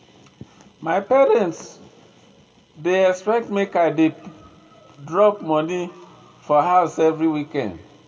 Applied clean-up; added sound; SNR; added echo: none; none; none; reverberation time 1.0 s.